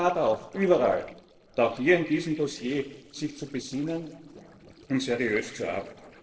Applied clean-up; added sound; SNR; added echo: neural separator model SepFormer DNS4.